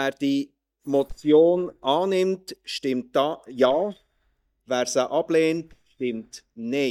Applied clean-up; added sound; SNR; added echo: neural mask model DeepFilterNet 3.